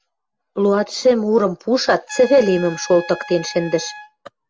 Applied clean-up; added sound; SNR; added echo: none; Trumpet; 19 dB; none.